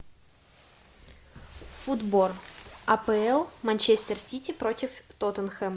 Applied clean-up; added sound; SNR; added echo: none; none; none; none.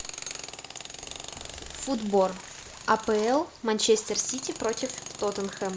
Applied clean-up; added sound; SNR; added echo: none; Tools; 13 dB; none.